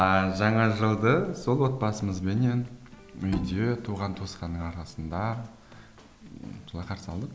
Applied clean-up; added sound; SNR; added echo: none; Bowed string instrument; 10 dB; none.